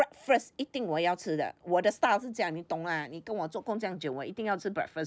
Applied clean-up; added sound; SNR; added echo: none; none; none; none.